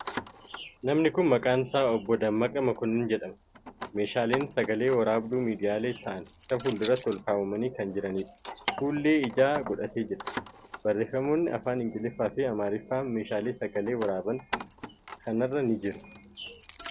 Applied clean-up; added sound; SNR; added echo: none; Keys jangling; 12 dB; none.